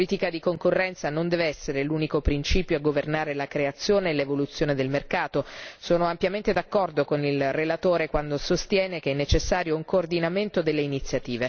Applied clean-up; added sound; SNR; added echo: none; none; none; none.